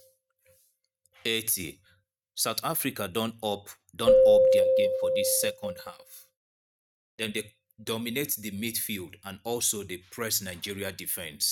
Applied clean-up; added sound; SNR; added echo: neural mask model RNNoise.